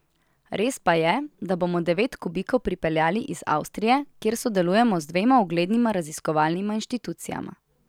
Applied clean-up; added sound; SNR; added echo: none; none; none; none.